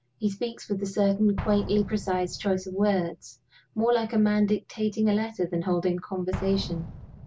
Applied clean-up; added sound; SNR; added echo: none; Explosion; 15 dB; none.